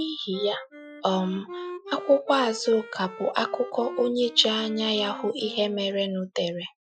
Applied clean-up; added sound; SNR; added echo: classical method Wiener filter.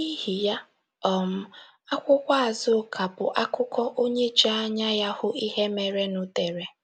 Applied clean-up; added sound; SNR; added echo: none; none; none; none.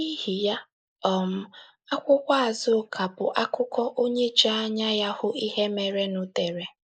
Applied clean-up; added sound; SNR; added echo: neural mask model Resemble Enhance denoiser.